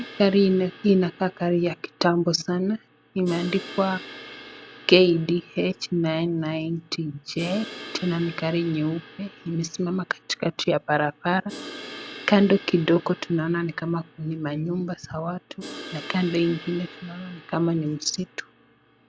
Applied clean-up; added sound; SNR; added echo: none; Crash cymbal; 18 dB; none.